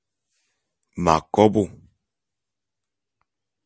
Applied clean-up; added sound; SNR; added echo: none; none; none; none.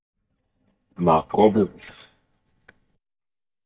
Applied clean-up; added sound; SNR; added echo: neural mask model DeepFilterNet 3.